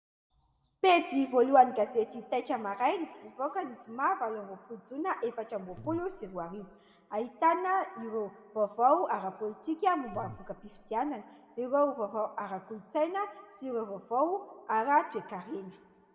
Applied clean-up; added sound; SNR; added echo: none; Buzz; 18 dB; reverberation time 1.3 s.